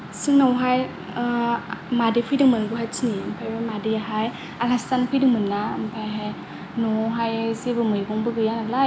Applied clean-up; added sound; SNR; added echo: none; none; none; none.